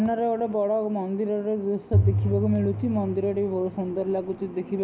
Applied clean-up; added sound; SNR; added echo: none; Bowed string instrument; 1 dB; none.